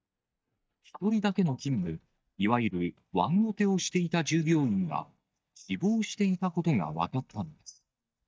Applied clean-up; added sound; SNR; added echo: neural mask model DeepFilterNet 3.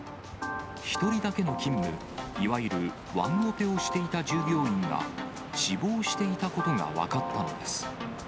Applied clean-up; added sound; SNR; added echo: none; Crow; 15 dB; none.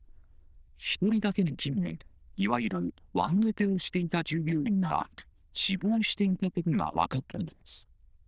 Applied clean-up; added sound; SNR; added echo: neural diffusion model UNIVERSE++.